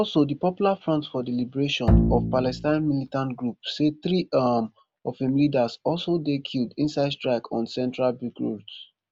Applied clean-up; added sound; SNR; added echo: none; Bowed string instrument; -1 dB; none.